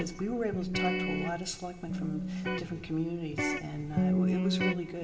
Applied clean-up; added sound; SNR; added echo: none; Electric guitar; -3 dB; reverberation time 1.8 s.